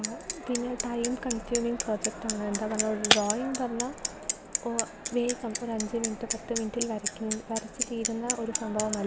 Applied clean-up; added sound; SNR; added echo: none; Bicycle + Shatter; 2 dB; none.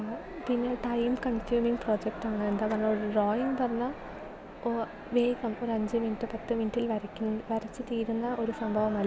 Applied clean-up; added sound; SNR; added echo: none; none; none; none.